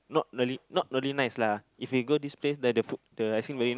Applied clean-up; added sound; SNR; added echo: none; none; none; none.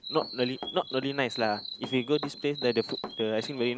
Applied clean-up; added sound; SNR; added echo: none; Chirp, tweet + Run; 10 dB; none.